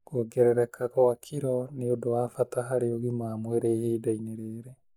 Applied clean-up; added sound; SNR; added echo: neural mask model Resemble Enhance denoiser.